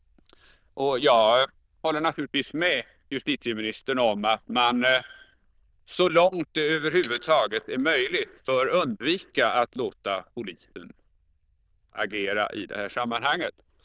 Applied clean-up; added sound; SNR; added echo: neural diffusion model UNIVERSE++.